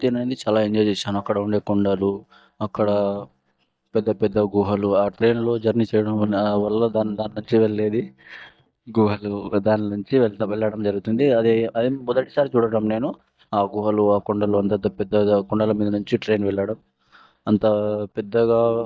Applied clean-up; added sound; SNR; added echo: neural mask model DeepFilterNet 3.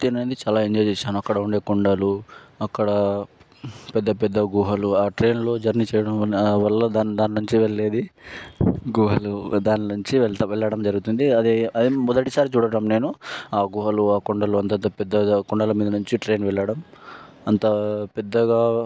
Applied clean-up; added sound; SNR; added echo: none; none; none; none.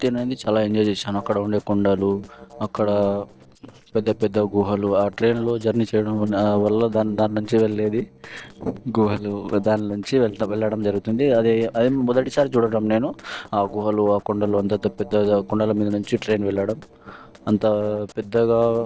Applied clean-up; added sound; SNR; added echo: neural separator model SepFormer DNS4.